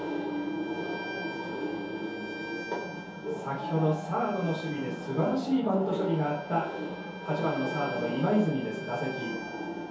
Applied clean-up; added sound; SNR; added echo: none; Bowed string instrument; 14 dB; reverberation time 0.6 s.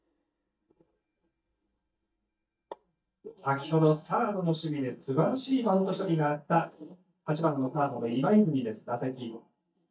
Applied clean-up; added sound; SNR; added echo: neural mask model DeepFilterNet 3.